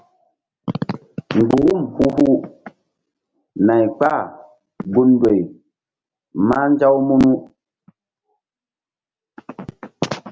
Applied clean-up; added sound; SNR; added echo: none; none; none; none.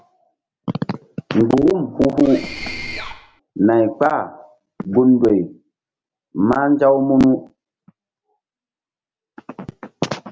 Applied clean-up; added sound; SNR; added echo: none; Mechanisms; 11 dB; none.